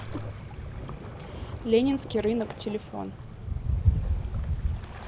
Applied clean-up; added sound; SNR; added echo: none; Waves, surf; -1 dB; none.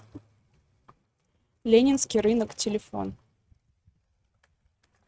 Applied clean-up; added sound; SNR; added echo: neural mask model RNNoise.